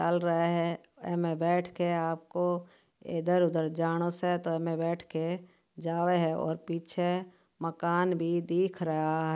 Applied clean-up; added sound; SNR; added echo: none; none; none; none.